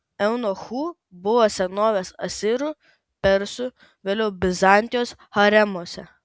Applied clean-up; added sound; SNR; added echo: none; none; none; none.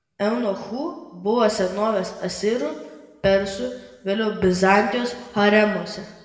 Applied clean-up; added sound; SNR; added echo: none; none; none; reverberation time 1.1 s.